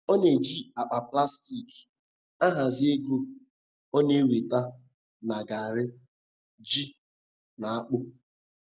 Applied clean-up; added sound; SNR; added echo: none; none; none; none.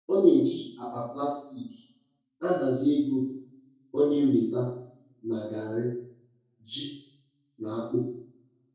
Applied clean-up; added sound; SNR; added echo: none; none; none; reverberation time 0.6 s.